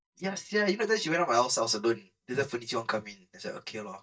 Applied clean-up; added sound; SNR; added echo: neural mask model DeepFilterNet 3.